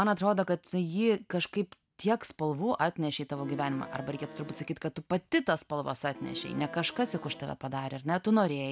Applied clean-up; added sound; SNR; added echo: none; Accordion; 13 dB; none.